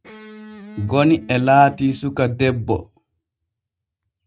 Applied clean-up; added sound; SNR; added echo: neural mask model RNNoise.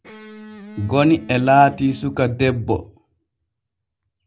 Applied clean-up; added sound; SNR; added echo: none; Electric guitar; 19 dB; none.